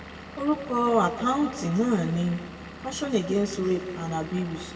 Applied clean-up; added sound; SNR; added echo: none; Engine / Vehicle; 14 dB; reverberation time 1.5 s.